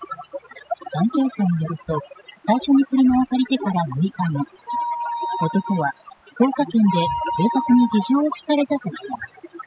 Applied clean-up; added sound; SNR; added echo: classical method spectral subtraction.